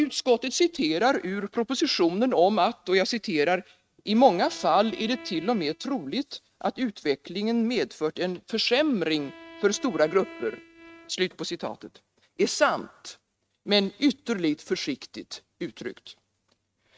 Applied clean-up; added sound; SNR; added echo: neural mask model RNNoise.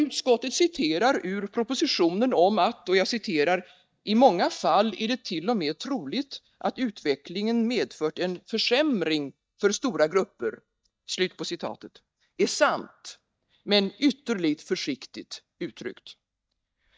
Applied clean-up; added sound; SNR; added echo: neural mask model DeepFilterNet 3.